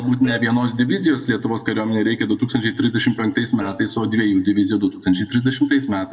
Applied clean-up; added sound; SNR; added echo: neural separator model SepFormer DNS4.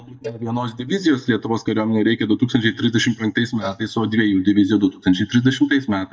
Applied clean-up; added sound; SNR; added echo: neural mask model DeepFilterNet 3.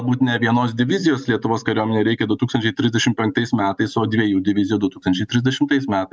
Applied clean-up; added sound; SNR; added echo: none; none; none; none.